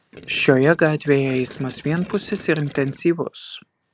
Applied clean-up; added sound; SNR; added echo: none; Gurgling; 19 dB; none.